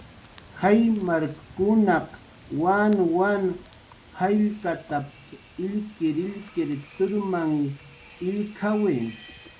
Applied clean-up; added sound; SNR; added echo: none; Rain / Train; 16 dB; none.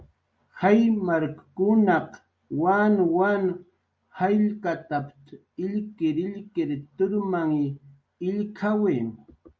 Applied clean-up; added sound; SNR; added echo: none; none; none; none.